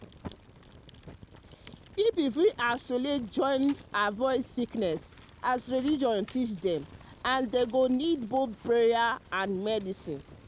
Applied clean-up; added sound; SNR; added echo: none; Fire; 20 dB; none.